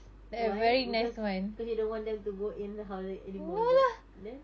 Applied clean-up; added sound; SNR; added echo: none; none; none; none.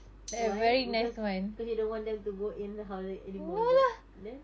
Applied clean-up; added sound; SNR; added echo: none; Tambourine; 17 dB; none.